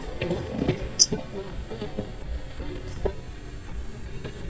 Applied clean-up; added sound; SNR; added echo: neural mask model DeepFilterNet 3.